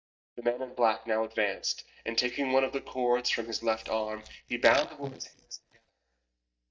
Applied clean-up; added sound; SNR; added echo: neural mask model DeepFilterNet 3.